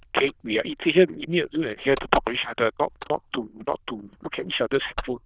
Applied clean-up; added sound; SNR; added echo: neural diffusion model UNIVERSE++.